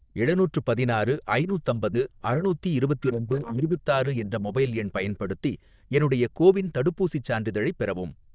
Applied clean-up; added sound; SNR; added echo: neural diffusion model UNIVERSE++.